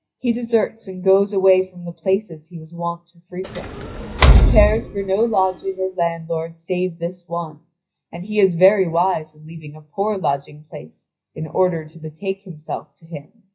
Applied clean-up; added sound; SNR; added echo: classical method WPE with log-MMSE.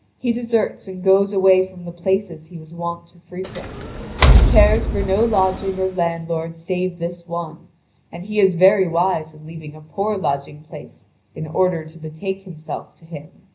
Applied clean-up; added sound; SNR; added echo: none; Door; -4 dB; reverberation time 0.4 s.